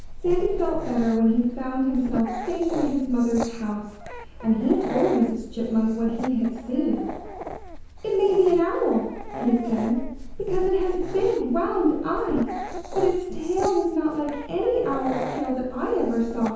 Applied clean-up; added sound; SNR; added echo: none; Dog; 9 dB; reverberation time 0.9 s.